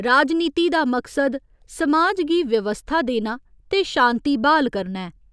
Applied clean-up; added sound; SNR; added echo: none; none; none; none.